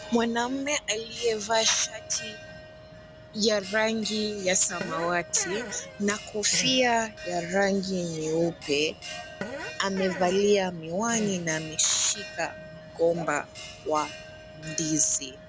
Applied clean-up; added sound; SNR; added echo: none; Bell + Fart; 13 dB; none.